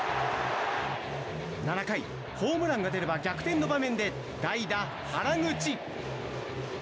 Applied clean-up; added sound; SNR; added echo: none; Electric guitar; 11 dB; none.